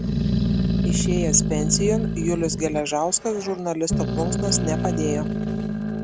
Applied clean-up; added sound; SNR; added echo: none; Growling; -2 dB; none.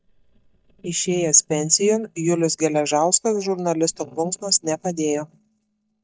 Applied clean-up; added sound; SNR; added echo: neural mask model DeepFilterNet 3.